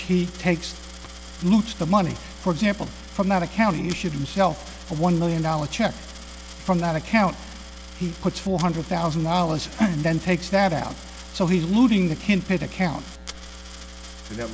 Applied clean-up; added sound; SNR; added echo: none; Coin (dropping); 20 dB; none.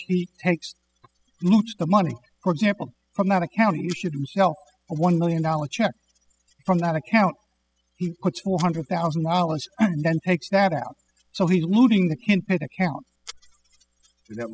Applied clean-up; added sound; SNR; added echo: classical method spectral subtraction.